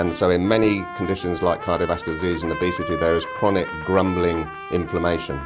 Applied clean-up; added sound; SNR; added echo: none; Trumpet; 10 dB; none.